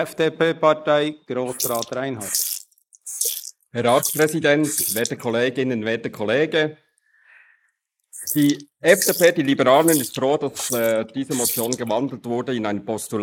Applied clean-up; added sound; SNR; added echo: neural mask model Resemble Enhance denoiser.